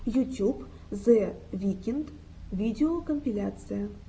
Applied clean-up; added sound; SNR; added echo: none; none; none; none.